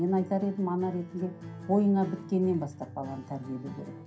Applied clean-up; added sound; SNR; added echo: none; Acoustic guitar; 15 dB; reverberation time 0.3 s.